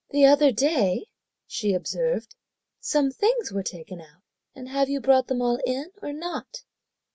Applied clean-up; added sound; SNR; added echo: none; none; none; none.